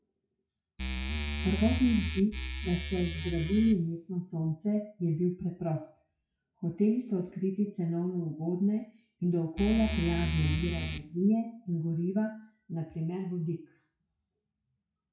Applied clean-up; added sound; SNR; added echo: classical method WPE with log-MMSE.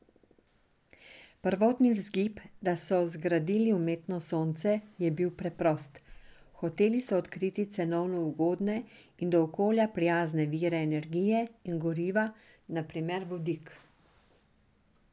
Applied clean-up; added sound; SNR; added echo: none; none; none; none.